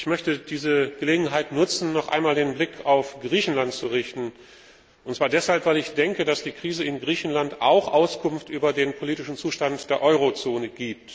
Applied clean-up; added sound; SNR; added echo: none; none; none; none.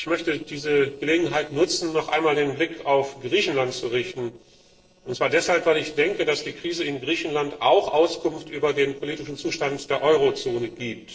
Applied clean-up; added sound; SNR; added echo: neural separator model SepFormer DNS4.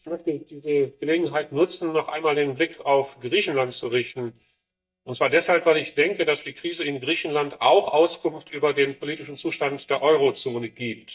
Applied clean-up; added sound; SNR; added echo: neural mask model DeepFilterNet 3.